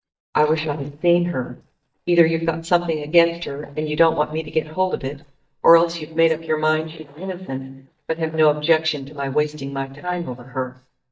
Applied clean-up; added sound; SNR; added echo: neural mask model DeepFilterNet 3.